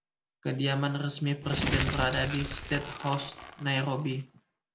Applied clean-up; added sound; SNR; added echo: none; Crumpling, crinkling; 4 dB; none.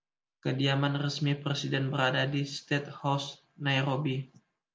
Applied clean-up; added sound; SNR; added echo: none; none; none; none.